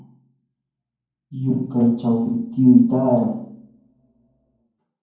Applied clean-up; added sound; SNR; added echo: none; none; none; reverberation time 0.9 s.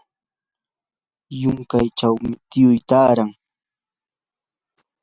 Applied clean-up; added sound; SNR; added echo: none; none; none; none.